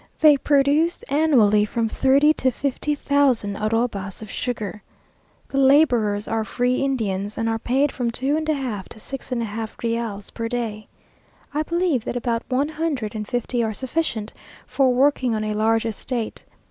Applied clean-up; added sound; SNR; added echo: none; none; none; none.